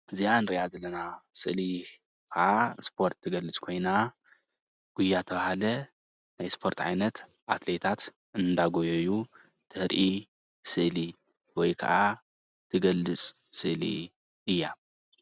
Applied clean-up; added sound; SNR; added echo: none; none; none; none.